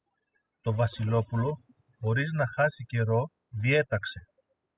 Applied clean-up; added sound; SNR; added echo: classical method spectral subtraction.